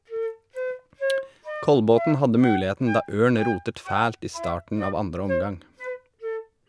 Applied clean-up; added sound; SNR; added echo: none; Wind instrument, woodwind instrument; 7 dB; none.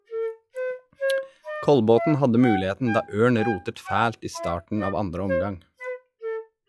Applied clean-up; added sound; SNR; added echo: classical method log-MMSE.